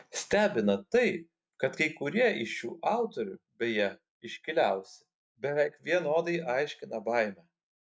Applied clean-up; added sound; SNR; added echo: none; none; none; none.